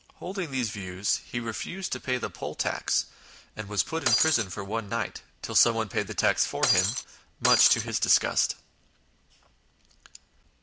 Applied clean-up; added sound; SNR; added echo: none; Shatter; -4 dB; none.